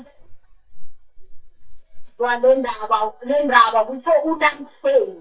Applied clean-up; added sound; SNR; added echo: neural mask model DeepFilterNet 3.